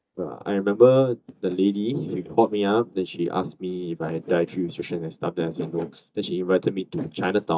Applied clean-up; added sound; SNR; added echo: neural mask model DeepFilterNet 3.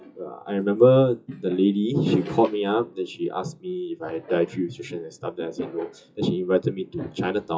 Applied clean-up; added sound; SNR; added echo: classical method WPE with log-MMSE.